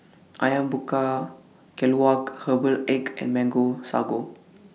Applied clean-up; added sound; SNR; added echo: none; none; none; none.